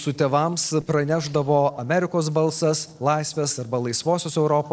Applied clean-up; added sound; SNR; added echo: neural separator model SepFormer DNS4.